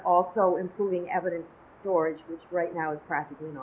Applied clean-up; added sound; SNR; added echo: none; none; none; none.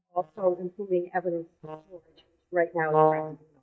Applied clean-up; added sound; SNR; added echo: neural mask model DeepFilterNet 3.